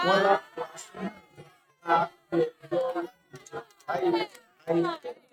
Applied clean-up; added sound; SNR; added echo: neural mask model RNNoise.